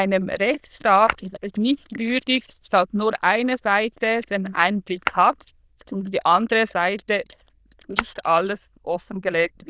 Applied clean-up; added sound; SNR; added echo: neural diffusion model UNIVERSE++.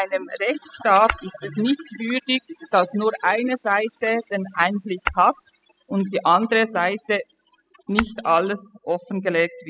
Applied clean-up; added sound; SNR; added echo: classical method spectral subtraction.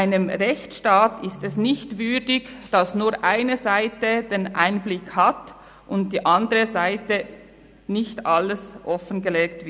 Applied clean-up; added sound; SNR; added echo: none; none; none; none.